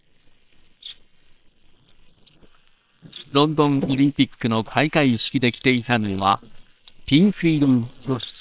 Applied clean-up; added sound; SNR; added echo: neural separator model SepFormer WHAM!.